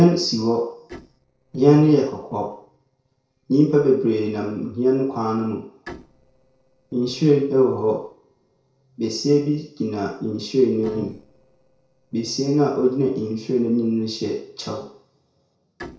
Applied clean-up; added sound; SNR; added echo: neural separator model SepFormer DNS4.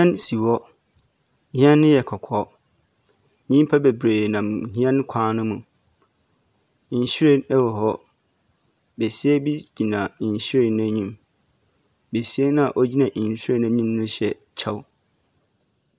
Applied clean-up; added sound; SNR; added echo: none; none; none; none.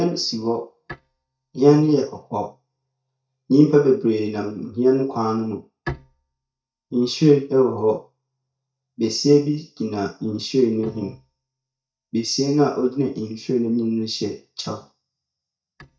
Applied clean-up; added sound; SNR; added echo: neural mask model DeepFilterNet 3.